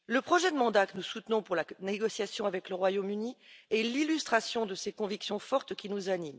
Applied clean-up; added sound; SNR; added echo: none; none; none; none.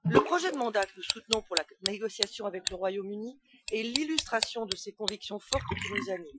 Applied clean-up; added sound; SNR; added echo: classical method Wiener filter.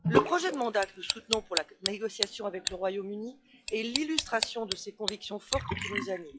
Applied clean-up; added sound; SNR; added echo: classical method log-MMSE.